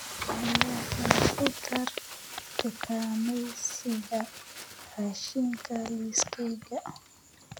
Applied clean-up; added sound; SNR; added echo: none; Frying (food); 12 dB; none.